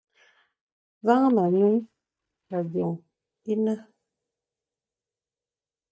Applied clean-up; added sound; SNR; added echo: neural mask model DeepFilterNet 3.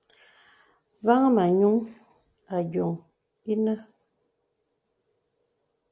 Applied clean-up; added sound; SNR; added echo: none; none; none; none.